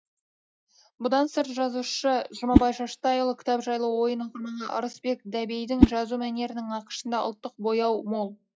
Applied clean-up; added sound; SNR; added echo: classical method log-MMSE.